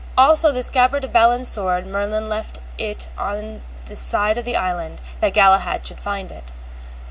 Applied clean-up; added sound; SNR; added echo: none; none; none; none.